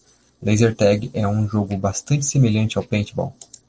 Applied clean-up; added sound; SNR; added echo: neural separator model SepFormer DNS4.